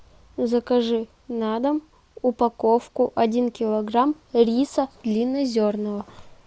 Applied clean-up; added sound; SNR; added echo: none; none; none; none.